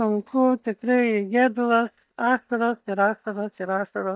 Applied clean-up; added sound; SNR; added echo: neural mask model DeepFilterNet 3.